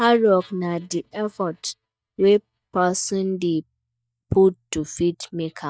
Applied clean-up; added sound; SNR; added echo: neural mask model DeepFilterNet 3.